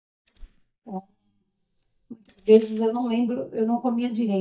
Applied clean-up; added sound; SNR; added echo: neural mask model DeepFilterNet 3.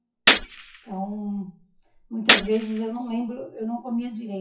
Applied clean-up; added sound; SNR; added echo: classical method WPE with log-MMSE.